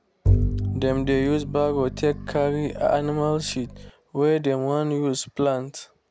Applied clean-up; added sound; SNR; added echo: none; Bowed string instrument; 3 dB; none.